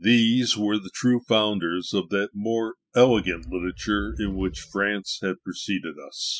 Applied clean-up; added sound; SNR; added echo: classical method spectral subtraction.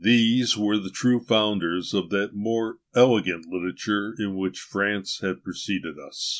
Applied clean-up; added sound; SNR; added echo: none; none; none; none.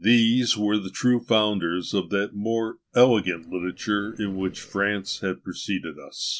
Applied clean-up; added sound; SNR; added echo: neural separator model SepFormer DNS4.